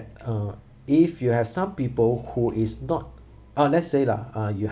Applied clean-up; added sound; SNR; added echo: none; none; none; none.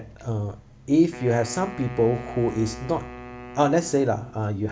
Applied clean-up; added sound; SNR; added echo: none; Wind instrument, woodwind instrument; 16 dB; none.